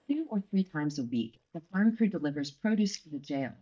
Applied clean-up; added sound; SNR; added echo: neural mask model DeepFilterNet 3.